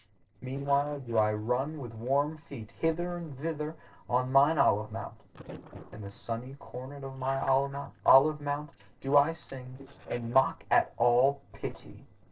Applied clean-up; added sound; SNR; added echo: neural separator model SepFormer DNS4.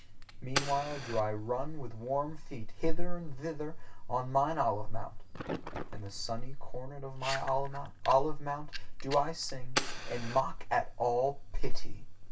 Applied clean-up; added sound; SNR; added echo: none; Fire; 15 dB; reverberation time 0.2 s.